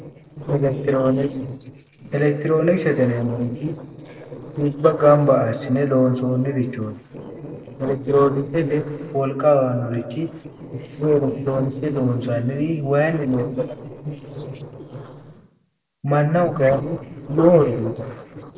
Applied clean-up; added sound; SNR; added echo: neural separator model SepFormer DNS4.